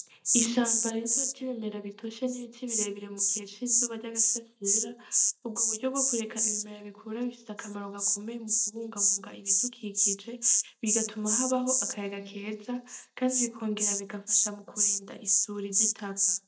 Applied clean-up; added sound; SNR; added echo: neural mask model DeepFilterNet 3.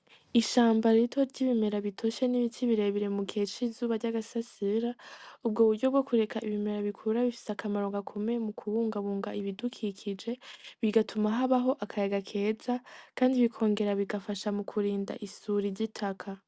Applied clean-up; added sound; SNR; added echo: none; none; none; none.